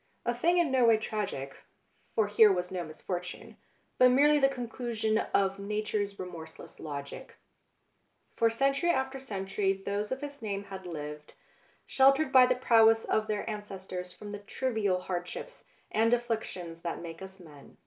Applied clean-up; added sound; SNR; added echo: none; none; none; none.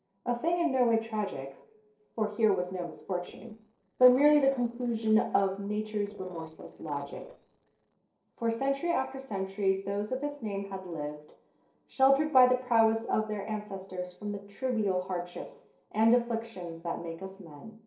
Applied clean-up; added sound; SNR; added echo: neural separator model SepFormer DNS4.